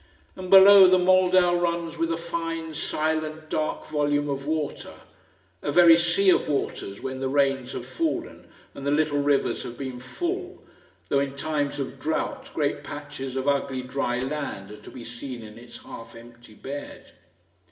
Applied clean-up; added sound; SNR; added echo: none; Tambourine; 9 dB; reverberation time 0.9 s.